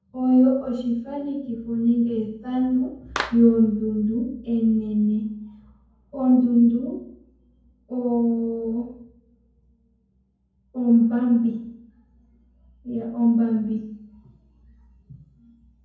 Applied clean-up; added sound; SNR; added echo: none; Clapping; 10 dB; reverberation time 0.9 s.